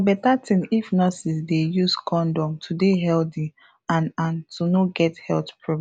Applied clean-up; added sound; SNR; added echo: none; none; none; none.